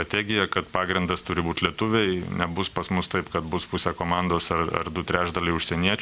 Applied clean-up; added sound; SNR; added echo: none; none; none; none.